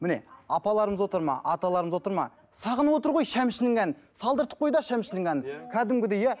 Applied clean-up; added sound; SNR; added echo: none; none; none; none.